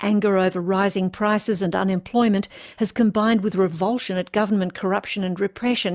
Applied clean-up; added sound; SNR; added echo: none; none; none; none.